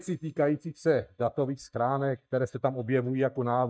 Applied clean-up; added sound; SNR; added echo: neural mask model DeepFilterNet 3.